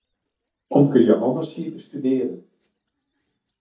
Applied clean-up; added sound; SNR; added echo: neural mask model DeepFilterNet 3.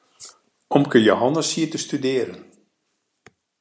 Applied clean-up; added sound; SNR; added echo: none; none; none; none.